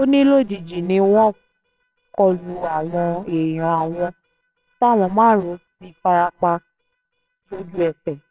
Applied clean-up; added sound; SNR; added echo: neural separator model SepFormer WHAMR!.